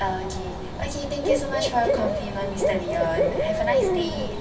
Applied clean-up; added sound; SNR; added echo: none; Cricket / Bird; -2 dB; reverberation time 2.6 s.